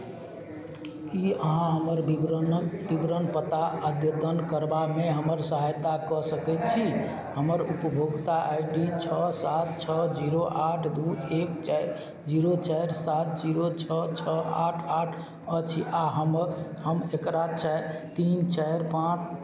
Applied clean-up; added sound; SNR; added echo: none; none; none; none.